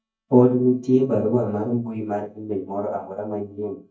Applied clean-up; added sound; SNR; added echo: neural mask model DeepFilterNet 3.